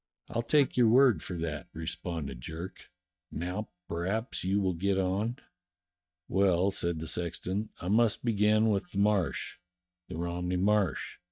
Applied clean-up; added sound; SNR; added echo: neural mask model DeepFilterNet 3.